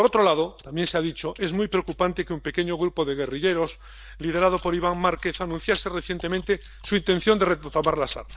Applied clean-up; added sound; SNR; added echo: neural mask model DeepFilterNet 3.